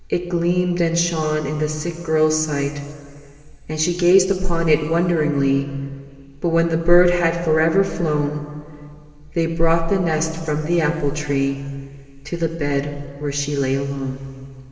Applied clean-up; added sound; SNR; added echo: none; none; none; reverberation time 2.9 s.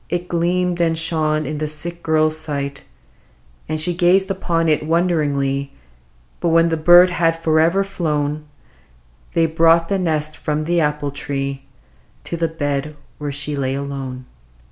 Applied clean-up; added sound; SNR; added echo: none; none; none; none.